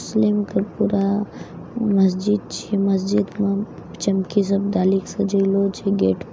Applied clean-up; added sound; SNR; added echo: none; none; none; none.